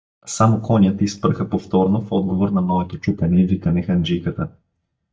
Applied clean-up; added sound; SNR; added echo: neural mask model DeepFilterNet 3.